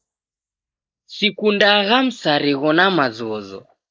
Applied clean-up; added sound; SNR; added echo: neural mask model Resemble Enhance denoiser.